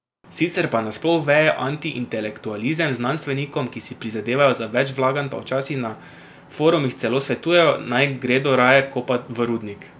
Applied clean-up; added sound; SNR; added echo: none; none; none; none.